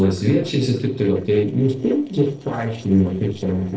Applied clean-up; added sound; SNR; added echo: neural separator model SepFormer DNS4.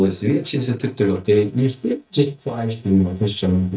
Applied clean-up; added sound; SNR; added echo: neural mask model DeepFilterNet 3.